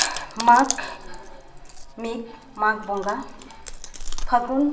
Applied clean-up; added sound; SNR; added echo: none; Chewing, mastication; 6 dB; reverberation time 0.6 s.